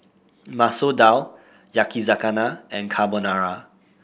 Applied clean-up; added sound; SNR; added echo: none; none; none; none.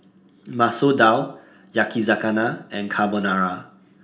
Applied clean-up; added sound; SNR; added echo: none; none; none; reverberation time 0.4 s.